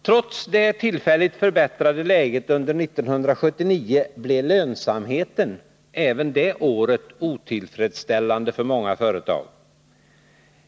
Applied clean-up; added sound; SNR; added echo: none; none; none; none.